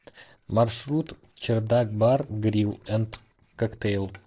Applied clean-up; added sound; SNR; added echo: neural separator model SepFormer DNS4.